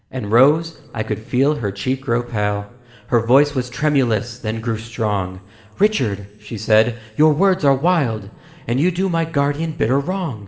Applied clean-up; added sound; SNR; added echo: none; none; none; reverberation time 3.0 s.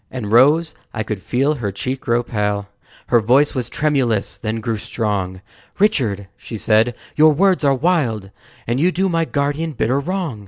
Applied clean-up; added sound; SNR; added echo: none; none; none; none.